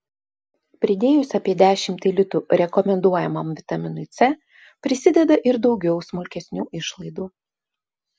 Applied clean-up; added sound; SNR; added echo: none; none; none; none.